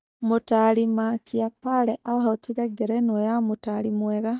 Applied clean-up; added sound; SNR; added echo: neural mask model DeepFilterNet 3.